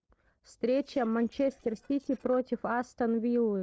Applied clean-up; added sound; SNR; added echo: neural separator model SepFormer DNS4.